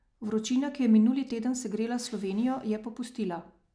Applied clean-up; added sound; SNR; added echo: none; none; none; none.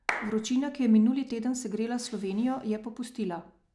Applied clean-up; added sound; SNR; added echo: none; Clapping; 9 dB; none.